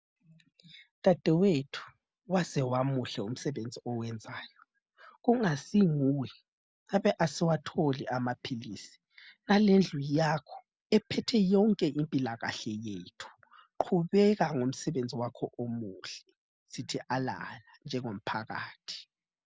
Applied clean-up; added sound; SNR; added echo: none; none; none; none.